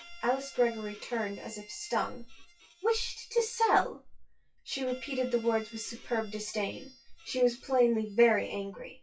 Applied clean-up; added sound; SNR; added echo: classical method WPE with log-MMSE.